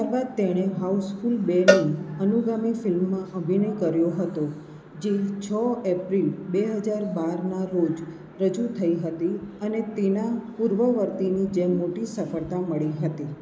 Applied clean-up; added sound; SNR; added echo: none; Cowbell; 3 dB; none.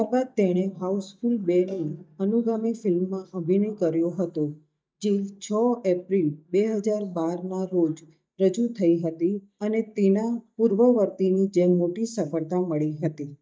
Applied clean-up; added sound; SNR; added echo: neural mask model DeepFilterNet 3.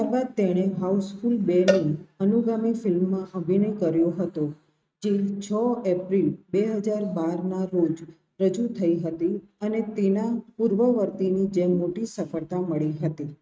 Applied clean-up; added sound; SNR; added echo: neural mask model RNNoise.